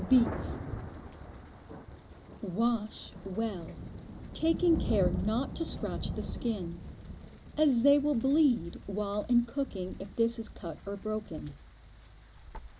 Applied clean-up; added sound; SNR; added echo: none; Thunder; 8 dB; none.